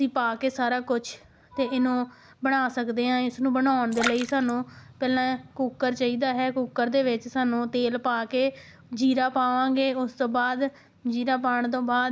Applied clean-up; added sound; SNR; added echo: none; Splash, splatter; 11 dB; none.